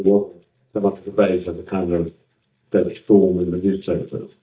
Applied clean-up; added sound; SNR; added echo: neural mask model DeepFilterNet 3.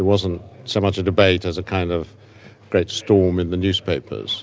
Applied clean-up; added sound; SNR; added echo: none; none; none; none.